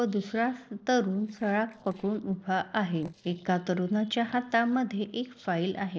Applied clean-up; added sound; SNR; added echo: neural separator model SepFormer DNS4.